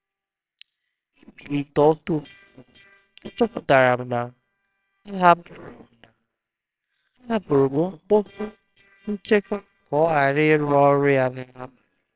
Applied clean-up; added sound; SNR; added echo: neural separator model SepFormer WHAMR!.